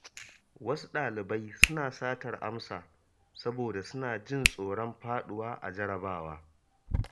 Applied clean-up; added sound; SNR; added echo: none; Hands; -1 dB; none.